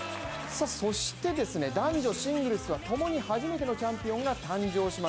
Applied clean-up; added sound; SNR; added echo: none; Tools; 20 dB; none.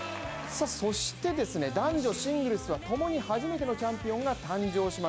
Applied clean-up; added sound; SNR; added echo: none; none; none; none.